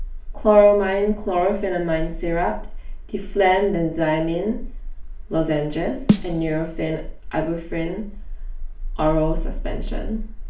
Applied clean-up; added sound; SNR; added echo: none; Snare drum; 5 dB; reverberation time 0.4 s.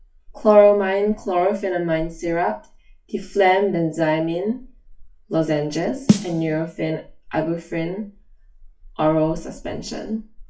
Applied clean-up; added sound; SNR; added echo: classical method WPE with log-MMSE.